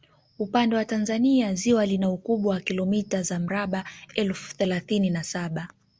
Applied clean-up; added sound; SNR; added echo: none; none; none; none.